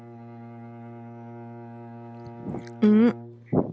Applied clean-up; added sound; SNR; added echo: none; Bowed string instrument; 14 dB; none.